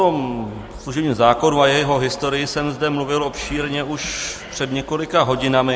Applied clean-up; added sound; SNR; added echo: none; none; none; none.